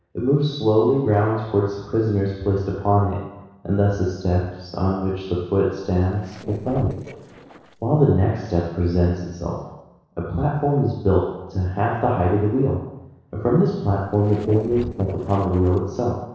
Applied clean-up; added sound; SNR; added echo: neural separator model SepFormer DNS4.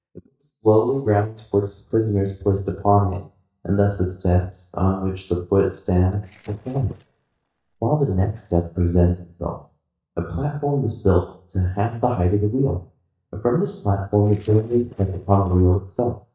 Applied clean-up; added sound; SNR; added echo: neural mask model DeepFilterNet 3.